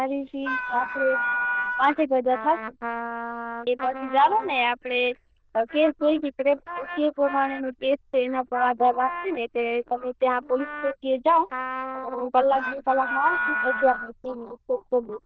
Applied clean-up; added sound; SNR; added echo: neural diffusion model UNIVERSE++.